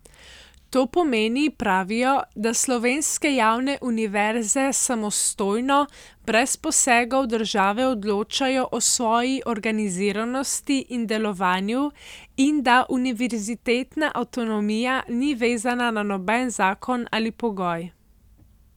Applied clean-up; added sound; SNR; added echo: none; none; none; none.